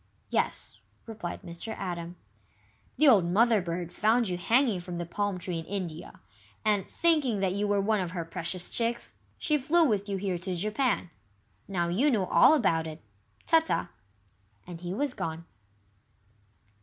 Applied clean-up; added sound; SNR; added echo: none; none; none; none.